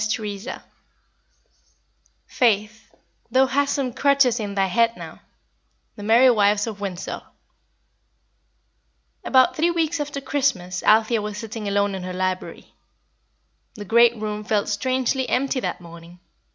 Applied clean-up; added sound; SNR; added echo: none; none; none; none.